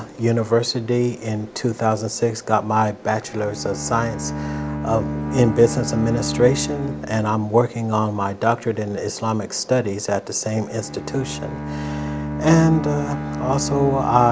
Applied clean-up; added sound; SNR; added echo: none; Bowed string instrument; 8 dB; none.